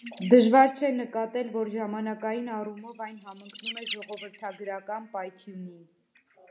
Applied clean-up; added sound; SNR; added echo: none; Bird; 15 dB; none.